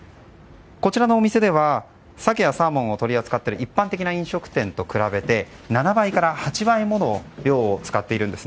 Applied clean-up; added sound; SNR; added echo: none; none; none; none.